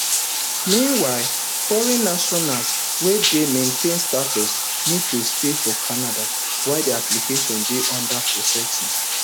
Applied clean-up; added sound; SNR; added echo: none; Bathtub (filling or washing); -2 dB; none.